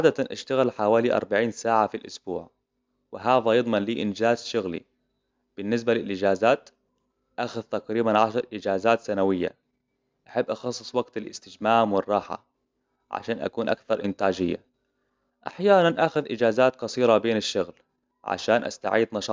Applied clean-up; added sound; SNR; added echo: none; none; none; none.